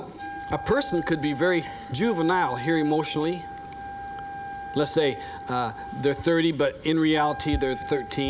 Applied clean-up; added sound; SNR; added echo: none; Wind instrument, woodwind instrument; 12 dB; none.